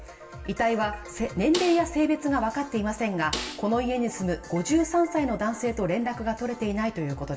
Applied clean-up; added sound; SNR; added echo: none; Snare drum; 11 dB; reverberation time 1.1 s.